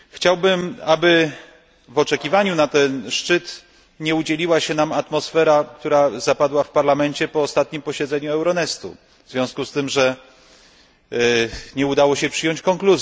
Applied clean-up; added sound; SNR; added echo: none; none; none; none.